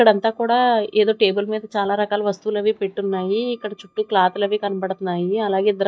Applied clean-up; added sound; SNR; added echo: neural mask model DeepFilterNet 3.